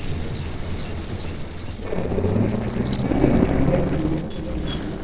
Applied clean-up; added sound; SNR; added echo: neural separator model SepFormer DNS4.